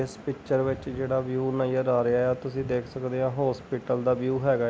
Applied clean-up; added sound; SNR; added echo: none; none; none; none.